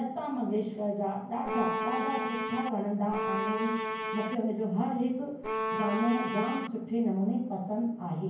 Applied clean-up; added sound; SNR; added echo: none; Bowed string instrument; 1 dB; reverberation time 0.9 s.